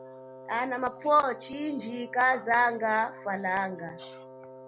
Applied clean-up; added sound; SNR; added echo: none; Wind instrument, woodwind instrument; 17 dB; none.